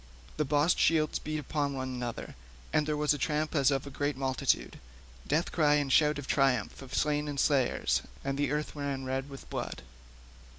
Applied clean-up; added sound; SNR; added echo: none; none; none; none.